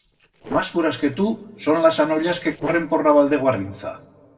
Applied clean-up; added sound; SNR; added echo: neural separator model SepFormer DNS4.